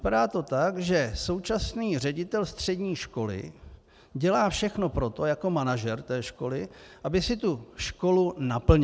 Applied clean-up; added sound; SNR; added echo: none; none; none; none.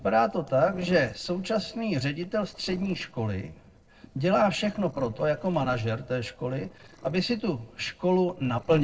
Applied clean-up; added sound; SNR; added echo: neural separator model SepFormer DNS4.